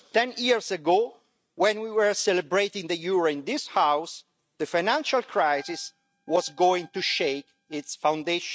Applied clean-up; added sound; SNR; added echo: neural mask model RNNoise.